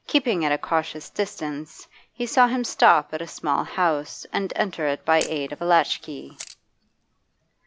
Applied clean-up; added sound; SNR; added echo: none; Camera; 19 dB; none.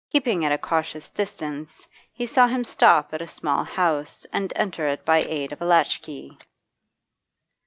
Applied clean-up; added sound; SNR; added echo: neural mask model DeepFilterNet 3.